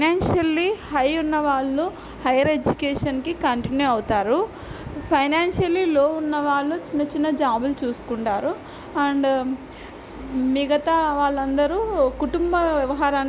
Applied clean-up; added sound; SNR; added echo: none; none; none; none.